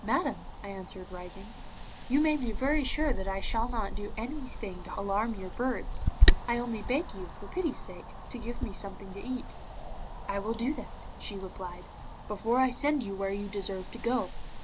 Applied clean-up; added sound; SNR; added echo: none; Wind; -1 dB; none.